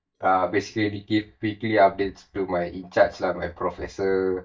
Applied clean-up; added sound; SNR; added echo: neural mask model DeepFilterNet 3.